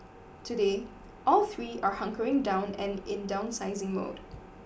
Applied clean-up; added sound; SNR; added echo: none; none; none; none.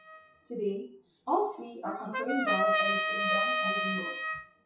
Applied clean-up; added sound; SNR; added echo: classical method WPE with log-MMSE.